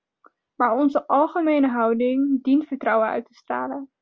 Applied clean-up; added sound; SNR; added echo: none; none; none; none.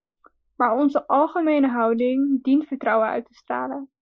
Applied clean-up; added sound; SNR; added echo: neural mask model Resemble Enhance denoiser.